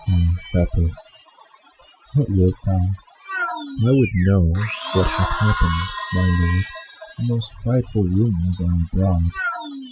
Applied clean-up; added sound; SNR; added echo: classical method Wiener filter.